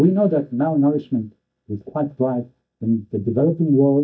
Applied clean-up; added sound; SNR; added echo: neural mask model DeepFilterNet 3.